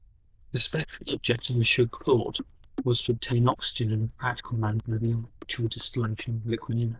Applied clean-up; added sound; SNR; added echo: neural diffusion model UNIVERSE++.